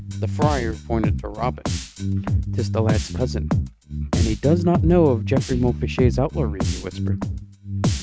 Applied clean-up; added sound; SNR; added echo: neural mask model RNNoise.